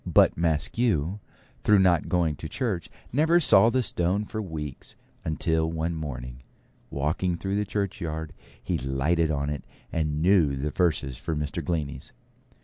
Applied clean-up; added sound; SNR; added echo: none; none; none; none.